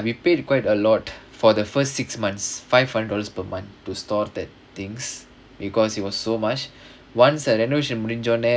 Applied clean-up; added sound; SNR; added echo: none; none; none; none.